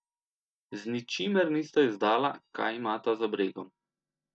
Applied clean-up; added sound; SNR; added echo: neural mask model DeepFilterNet 3.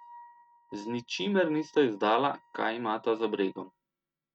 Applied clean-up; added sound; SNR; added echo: neural mask model RNNoise.